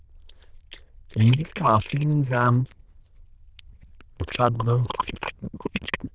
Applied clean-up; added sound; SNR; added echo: neural diffusion model UNIVERSE++.